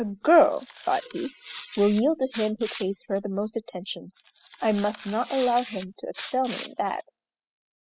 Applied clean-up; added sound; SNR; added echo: classical method spectral subtraction.